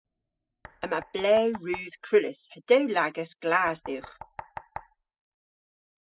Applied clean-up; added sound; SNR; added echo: classical method spectral subtraction.